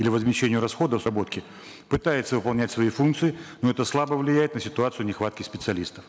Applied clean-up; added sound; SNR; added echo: none; none; none; none.